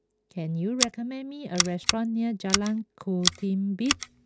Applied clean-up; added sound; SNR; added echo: none; Scissors; 2 dB; none.